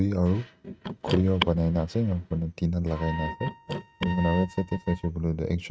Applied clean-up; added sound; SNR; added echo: neural mask model RNNoise.